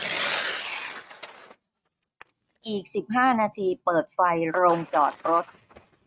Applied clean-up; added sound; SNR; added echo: neural mask model RNNoise.